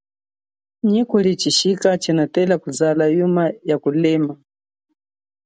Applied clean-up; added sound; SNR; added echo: none; none; none; none.